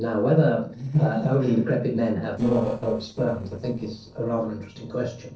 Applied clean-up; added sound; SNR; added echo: neural separator model SepFormer DNS4.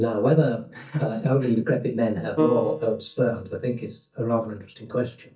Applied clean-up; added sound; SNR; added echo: neural mask model DeepFilterNet 3.